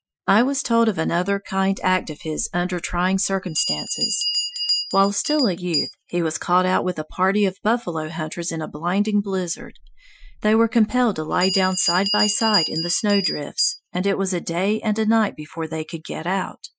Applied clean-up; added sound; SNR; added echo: classical method Wiener filter.